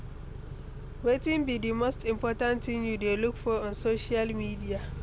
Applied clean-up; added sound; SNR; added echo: none; Idling / Accelerating, revving, vroom / Car; 9 dB; none.